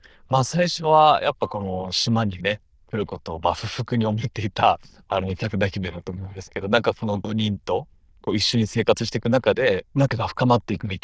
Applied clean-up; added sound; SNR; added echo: neural diffusion model UNIVERSE++.